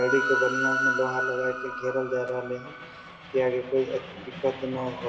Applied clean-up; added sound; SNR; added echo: none; Train; 3 dB; reverberation time 2.5 s.